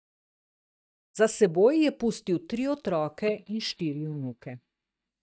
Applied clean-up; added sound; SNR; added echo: neural mask model DeepFilterNet 3.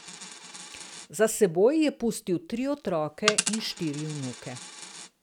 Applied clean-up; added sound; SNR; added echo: none; Coin (dropping); 8 dB; none.